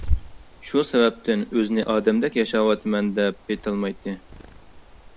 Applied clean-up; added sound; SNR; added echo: none; Bird; 9 dB; none.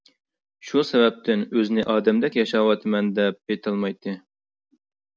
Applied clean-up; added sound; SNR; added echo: none; none; none; none.